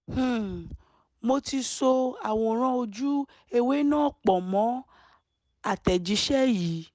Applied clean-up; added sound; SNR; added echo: none; none; none; none.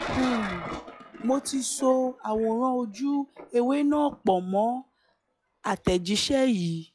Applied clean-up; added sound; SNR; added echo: classical method log-MMSE.